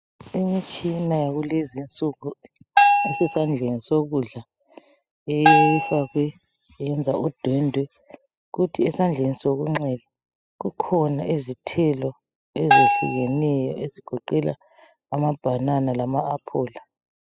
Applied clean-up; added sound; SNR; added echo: classical method spectral subtraction.